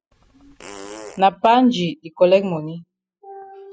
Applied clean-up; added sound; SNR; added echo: classical method spectral subtraction.